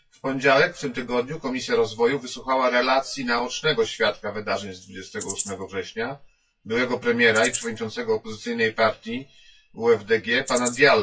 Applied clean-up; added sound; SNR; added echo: classical method WPE with log-MMSE.